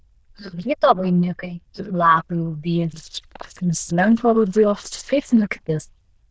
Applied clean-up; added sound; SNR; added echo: neural diffusion model UNIVERSE++.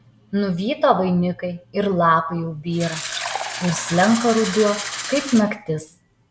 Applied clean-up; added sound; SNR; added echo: none; Fill (with liquid); 9 dB; none.